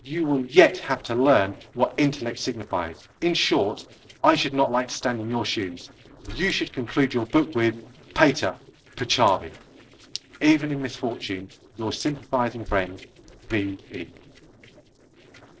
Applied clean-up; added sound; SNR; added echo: neural separator model SepFormer DNS4.